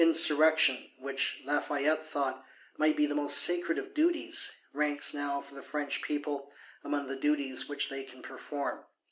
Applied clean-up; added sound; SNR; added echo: none; none; none; none.